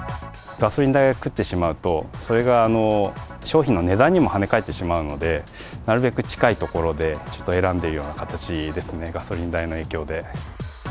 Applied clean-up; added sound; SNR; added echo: none; none; none; none.